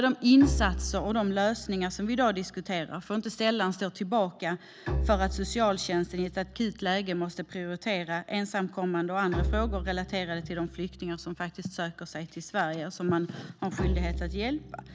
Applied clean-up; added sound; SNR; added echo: none; Bowed string instrument; 8 dB; none.